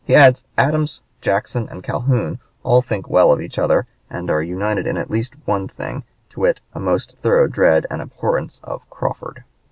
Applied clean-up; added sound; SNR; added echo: none; none; none; none.